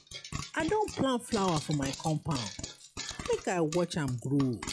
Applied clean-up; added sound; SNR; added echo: classical method log-MMSE.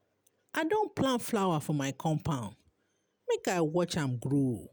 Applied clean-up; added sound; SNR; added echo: none; none; none; none.